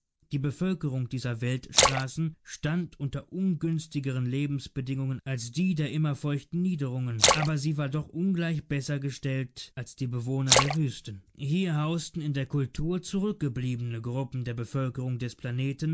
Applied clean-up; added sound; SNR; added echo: none; Splash, splatter; 0 dB; none.